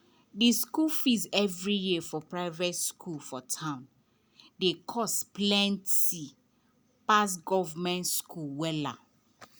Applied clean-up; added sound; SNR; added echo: none; none; none; none.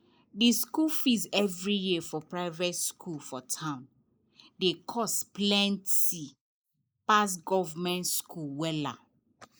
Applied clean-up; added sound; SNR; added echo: neural mask model Resemble Enhance denoiser.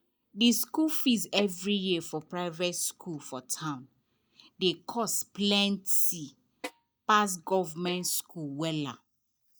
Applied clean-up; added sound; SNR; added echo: neural mask model DeepFilterNet 3.